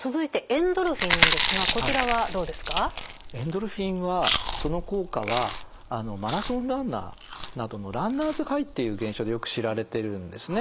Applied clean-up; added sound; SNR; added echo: none; Chewing, mastication; 3 dB; none.